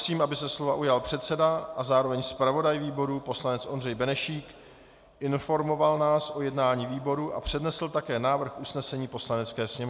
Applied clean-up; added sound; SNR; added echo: none; none; none; none.